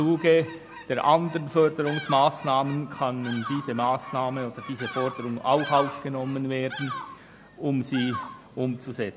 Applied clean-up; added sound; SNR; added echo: none; Bird vocalization, bird call, bird song; 13 dB; none.